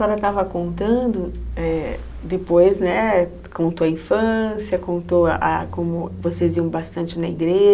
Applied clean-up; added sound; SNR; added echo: none; none; none; none.